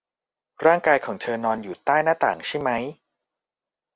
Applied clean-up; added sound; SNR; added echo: none; none; none; none.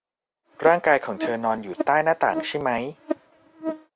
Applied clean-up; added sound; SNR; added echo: none; Buzz; 8 dB; none.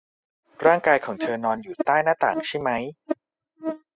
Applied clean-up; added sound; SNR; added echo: classical method spectral subtraction.